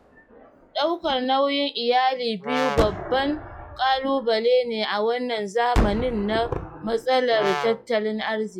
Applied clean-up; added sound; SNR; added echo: classical method log-MMSE.